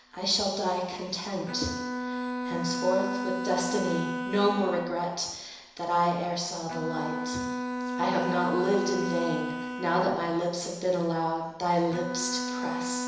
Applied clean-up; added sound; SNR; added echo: none; Bowed string instrument; 5 dB; reverberation time 1.0 s.